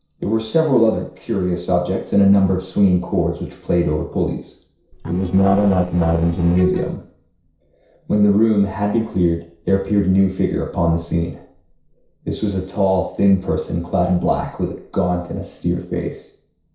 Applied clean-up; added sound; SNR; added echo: neural separator model SepFormer DNS4.